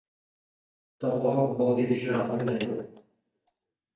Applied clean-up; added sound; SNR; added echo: neural mask model DeepFilterNet 3.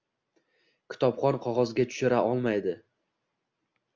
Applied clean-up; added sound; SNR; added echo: none; none; none; none.